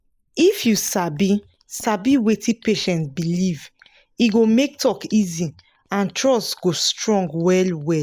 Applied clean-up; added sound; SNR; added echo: neural mask model Resemble Enhance denoiser.